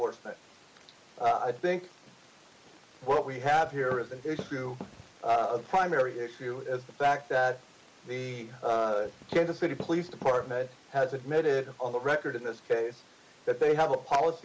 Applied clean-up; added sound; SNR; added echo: none; Walk, footsteps; 14 dB; none.